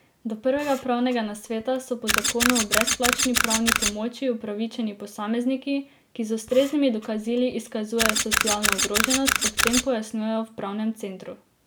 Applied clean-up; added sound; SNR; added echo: none; Camera; 0 dB; none.